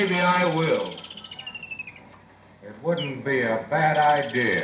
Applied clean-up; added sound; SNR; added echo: none; Bird; 17 dB; reverberation time 0.5 s.